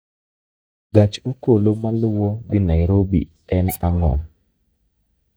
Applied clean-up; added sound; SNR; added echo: neural mask model DeepFilterNet 3.